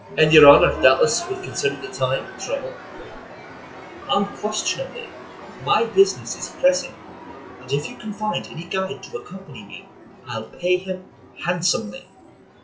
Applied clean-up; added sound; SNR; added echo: classical method WPE with log-MMSE.